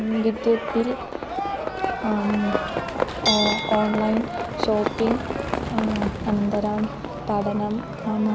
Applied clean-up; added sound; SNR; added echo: none; Livestock, farm animals, working animals; 3 dB; none.